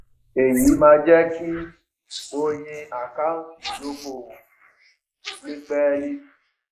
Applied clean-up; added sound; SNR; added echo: neural mask model Resemble Enhance denoiser.